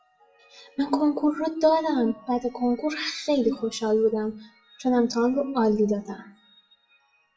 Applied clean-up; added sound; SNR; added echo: classical method WPE with log-MMSE.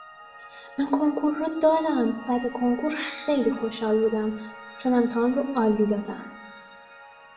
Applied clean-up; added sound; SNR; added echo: none; Piano; 18 dB; reverberation time 0.6 s.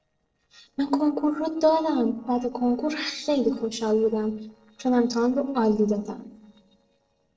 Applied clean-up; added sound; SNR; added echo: neural separator model SepFormer DNS4.